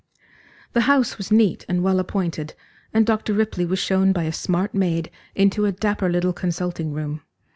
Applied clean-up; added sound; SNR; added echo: none; none; none; none.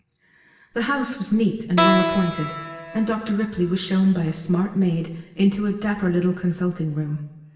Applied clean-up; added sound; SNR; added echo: none; Keyboard (musical); 4 dB; reverberation time 1.1 s.